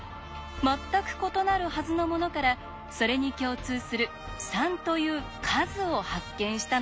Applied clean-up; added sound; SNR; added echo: none; none; none; none.